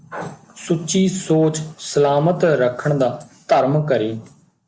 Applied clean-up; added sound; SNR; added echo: none; none; none; none.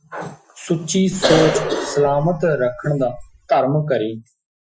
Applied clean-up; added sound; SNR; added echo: classical method Wiener filter.